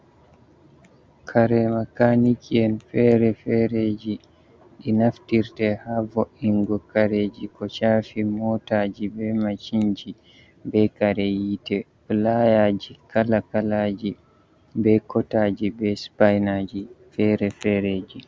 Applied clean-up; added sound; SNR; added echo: none; none; none; none.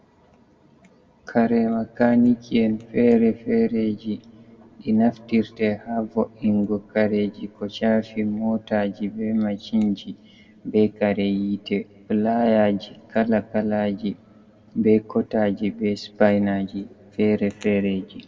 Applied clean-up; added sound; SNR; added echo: none; none; none; reverberation time 1.4 s.